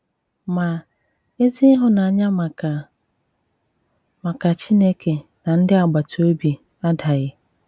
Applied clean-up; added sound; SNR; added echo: none; none; none; none.